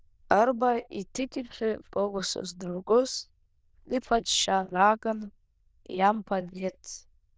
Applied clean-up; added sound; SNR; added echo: neural diffusion model UNIVERSE++.